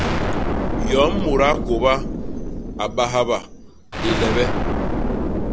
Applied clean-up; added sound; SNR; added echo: none; Explosion; 0 dB; none.